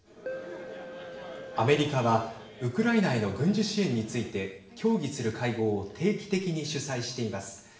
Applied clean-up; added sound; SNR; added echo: none; Keyboard (musical); 15 dB; reverberation time 0.7 s.